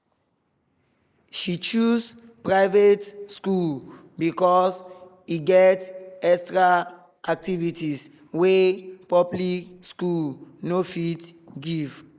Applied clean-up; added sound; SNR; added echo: neural mask model Resemble Enhance denoiser.